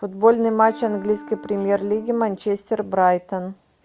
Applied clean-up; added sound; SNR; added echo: none; Wind instrument, woodwind instrument; 19 dB; none.